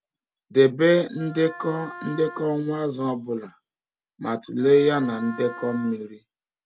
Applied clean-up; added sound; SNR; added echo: none; Wind instrument, woodwind instrument; 16 dB; none.